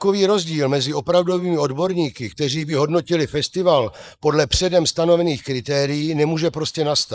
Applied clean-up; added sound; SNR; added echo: neural mask model Resemble Enhance denoiser.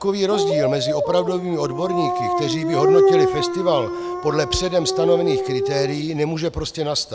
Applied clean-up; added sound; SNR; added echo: none; Dog; 0 dB; none.